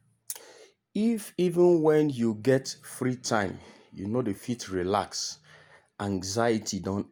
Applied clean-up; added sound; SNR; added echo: none; none; none; none.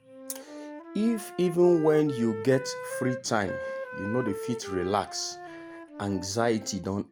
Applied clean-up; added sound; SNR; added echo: none; Wind instrument, woodwind instrument; 11 dB; none.